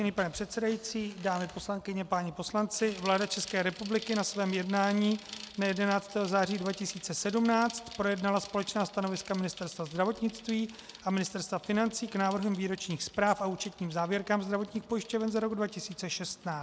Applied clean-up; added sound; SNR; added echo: none; Bicycle; 18 dB; none.